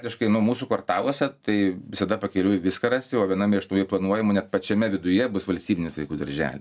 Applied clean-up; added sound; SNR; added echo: none; none; none; none.